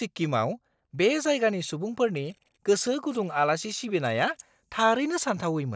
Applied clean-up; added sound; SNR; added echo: neural separator model SepFormer DNS4.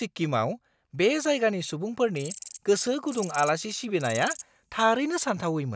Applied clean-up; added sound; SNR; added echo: none; Insect; 16 dB; none.